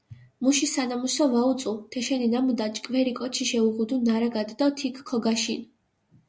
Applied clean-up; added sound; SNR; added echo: none; none; none; none.